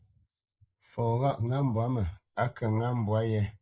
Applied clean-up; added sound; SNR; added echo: neural mask model Resemble Enhance denoiser.